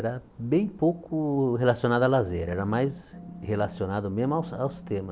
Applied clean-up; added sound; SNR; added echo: none; Organ; 15 dB; none.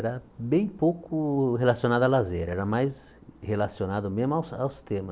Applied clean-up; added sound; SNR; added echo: none; none; none; none.